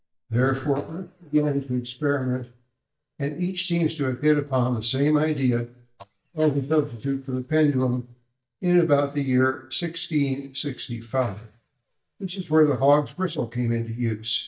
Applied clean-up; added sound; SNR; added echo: neural mask model DeepFilterNet 3.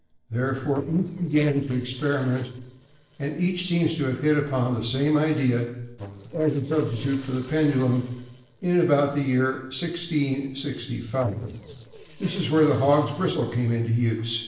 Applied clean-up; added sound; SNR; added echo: neural separator model SepFormer DNS4.